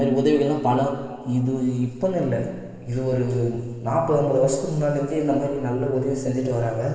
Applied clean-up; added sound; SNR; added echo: none; none; none; reverberation time 2.0 s.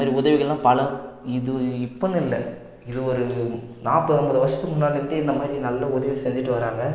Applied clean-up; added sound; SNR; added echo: none; none; none; none.